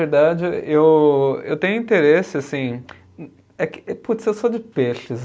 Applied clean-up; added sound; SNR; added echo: none; none; none; none.